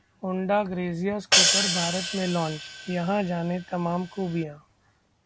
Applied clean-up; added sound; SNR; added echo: none; Hi-hat; -1 dB; none.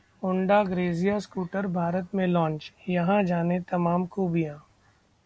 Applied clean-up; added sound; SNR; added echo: none; none; none; none.